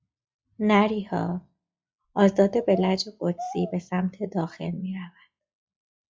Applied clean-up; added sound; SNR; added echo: classical method log-MMSE.